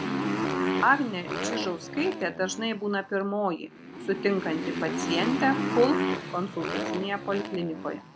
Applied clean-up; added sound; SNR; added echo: none; Motorcycle; 3 dB; none.